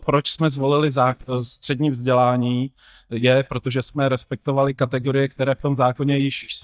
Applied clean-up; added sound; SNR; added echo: neural mask model DeepFilterNet 3.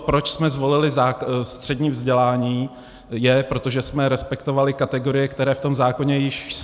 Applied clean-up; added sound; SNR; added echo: none; none; none; none.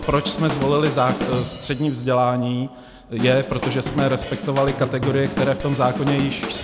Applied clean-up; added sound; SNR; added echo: none; Drum / Drum kit; 7 dB; none.